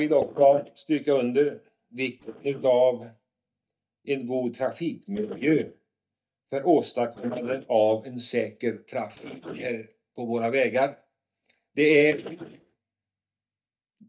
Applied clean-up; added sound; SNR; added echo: neural mask model DeepFilterNet 3.